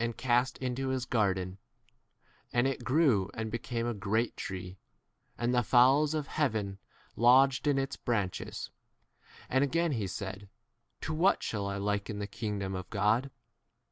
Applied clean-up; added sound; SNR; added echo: none; none; none; none.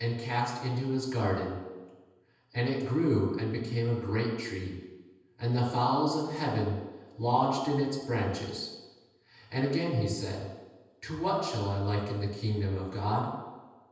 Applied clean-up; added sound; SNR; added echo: none; none; none; reverberation time 1.1 s.